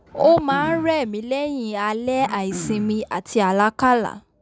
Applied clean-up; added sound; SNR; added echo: none; Cough; 14 dB; none.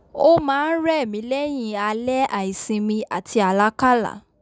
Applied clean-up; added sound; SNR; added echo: none; none; none; none.